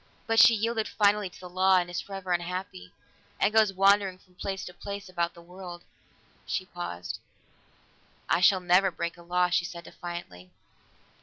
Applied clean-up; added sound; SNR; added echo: none; none; none; none.